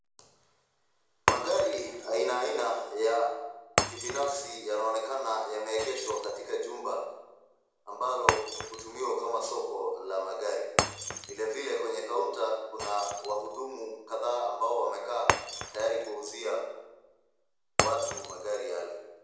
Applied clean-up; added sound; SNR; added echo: none; Shatter; 4 dB; reverberation time 0.9 s.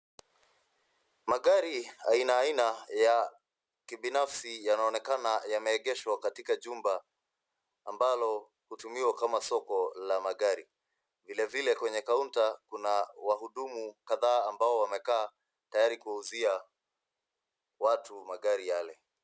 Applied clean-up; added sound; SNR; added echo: none; none; none; none.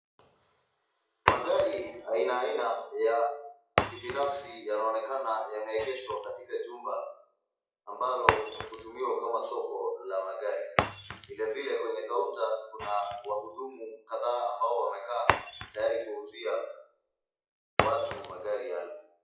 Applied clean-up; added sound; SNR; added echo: classical method WPE with log-MMSE.